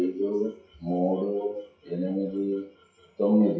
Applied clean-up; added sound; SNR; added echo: classical method WPE with log-MMSE.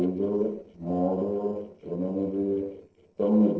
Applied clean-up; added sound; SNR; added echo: neural separator model SepFormer DNS4.